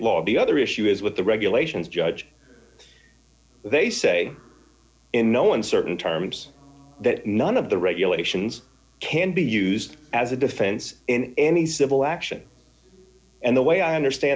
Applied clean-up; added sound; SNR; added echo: none; none; none; none.